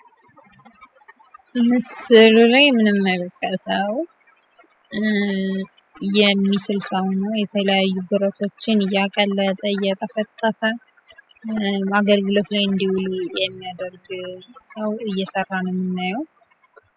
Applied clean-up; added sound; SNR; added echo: classical method spectral subtraction.